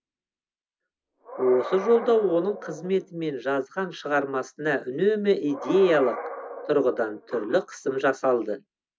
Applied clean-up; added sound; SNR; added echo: none; Animal; 14 dB; none.